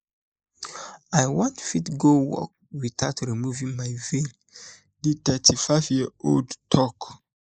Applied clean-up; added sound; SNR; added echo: neural mask model Resemble Enhance denoiser.